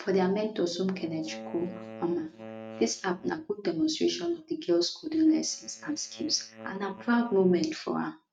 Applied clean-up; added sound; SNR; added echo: neural mask model RNNoise.